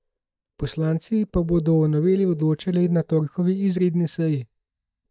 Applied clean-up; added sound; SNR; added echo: neural mask model DeepFilterNet 3.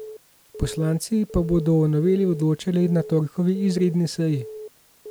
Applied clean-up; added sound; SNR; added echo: none; Alarm / Keyboard (musical); 17 dB; none.